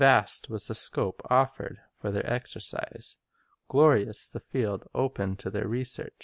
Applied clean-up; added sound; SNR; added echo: none; none; none; none.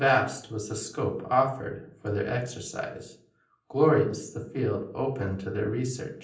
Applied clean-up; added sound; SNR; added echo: none; none; none; reverberation time 0.6 s.